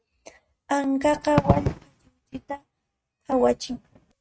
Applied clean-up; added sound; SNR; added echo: neural mask model RNNoise.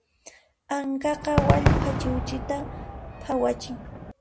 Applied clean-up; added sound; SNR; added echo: none; Crowd / Cheering / Fireworks; -2 dB; none.